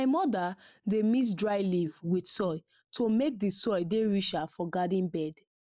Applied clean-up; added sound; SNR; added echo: neural mask model Resemble Enhance denoiser.